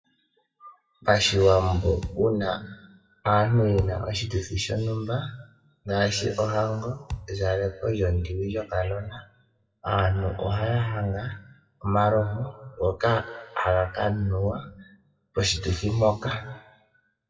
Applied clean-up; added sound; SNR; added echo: classical method WPE with log-MMSE.